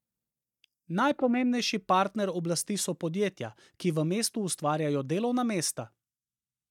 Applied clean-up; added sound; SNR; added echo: neural mask model DeepFilterNet 3.